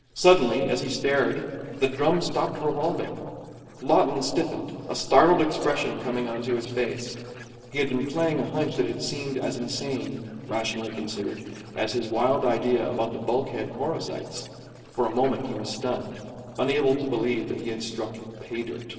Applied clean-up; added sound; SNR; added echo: neural separator model SepFormer DNS4.